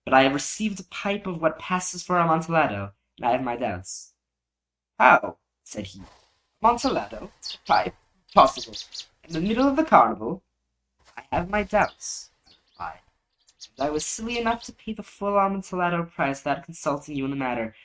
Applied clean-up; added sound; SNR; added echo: neural mask model RNNoise.